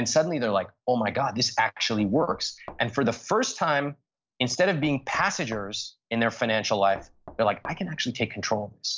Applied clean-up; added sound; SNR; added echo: neural separator model SepFormer DNS4.